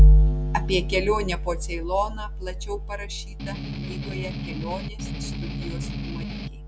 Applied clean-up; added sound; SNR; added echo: none; Strum; 9 dB; none.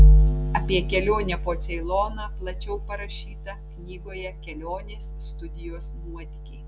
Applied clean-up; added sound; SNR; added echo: none; none; none; none.